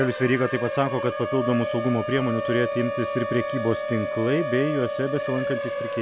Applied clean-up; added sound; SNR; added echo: none; Siren; 4 dB; none.